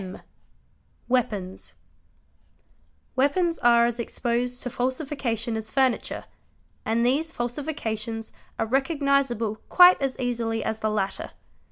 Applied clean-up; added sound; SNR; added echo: none; none; none; none.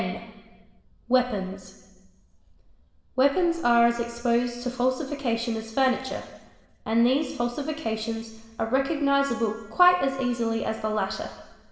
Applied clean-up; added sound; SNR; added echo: none; none; none; reverberation time 1.2 s.